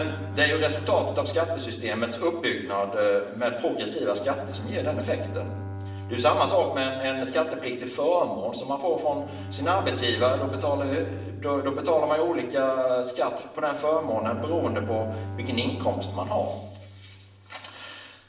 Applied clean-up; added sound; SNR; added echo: none; Bowed string instrument; 11 dB; reverberation time 0.8 s.